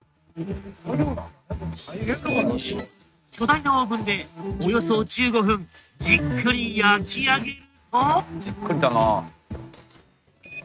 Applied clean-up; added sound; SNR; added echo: neural mask model RNNoise.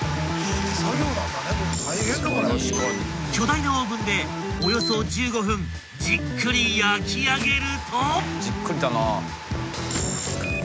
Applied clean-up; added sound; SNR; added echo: none; Walk, footsteps; 14 dB; none.